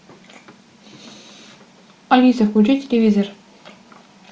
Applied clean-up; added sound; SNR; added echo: none; none; none; none.